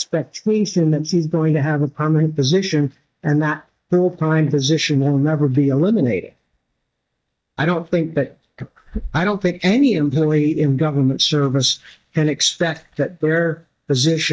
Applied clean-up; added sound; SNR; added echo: neural mask model DeepFilterNet 3.